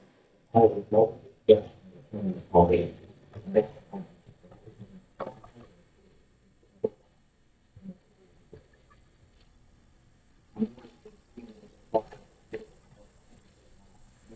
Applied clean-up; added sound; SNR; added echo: neural mask model DeepFilterNet 3.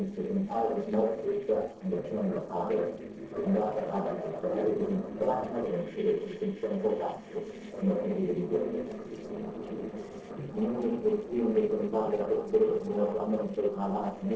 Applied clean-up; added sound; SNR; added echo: neural separator model SepFormer DNS4.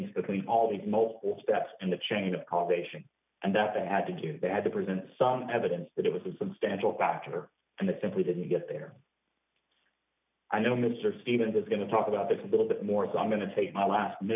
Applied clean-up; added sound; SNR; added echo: none; none; none; none.